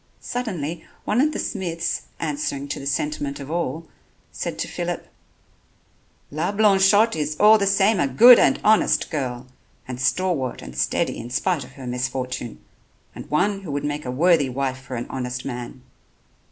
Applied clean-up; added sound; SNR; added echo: none; none; none; none.